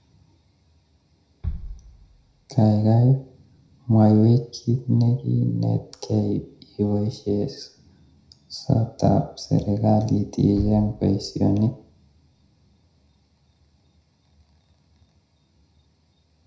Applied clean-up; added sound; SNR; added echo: none; Bass drum; 19 dB; reverberation time 0.4 s.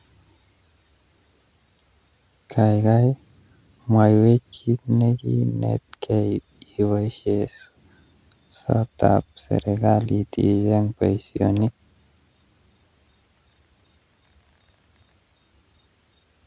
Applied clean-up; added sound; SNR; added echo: none; none; none; none.